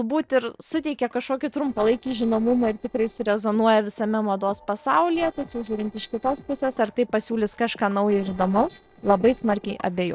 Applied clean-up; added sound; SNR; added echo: neural separator model SepFormer DNS4.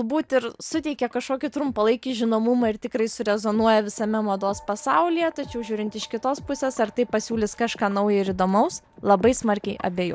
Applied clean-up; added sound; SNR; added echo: none; none; none; none.